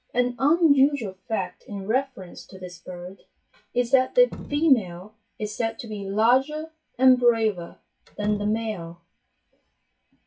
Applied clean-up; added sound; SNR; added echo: classical method WPE with log-MMSE.